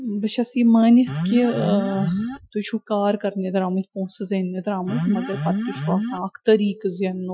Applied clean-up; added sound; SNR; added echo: classical method Wiener filter.